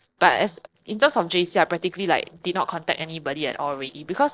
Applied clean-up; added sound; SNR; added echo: neural separator model SepFormer DNS4.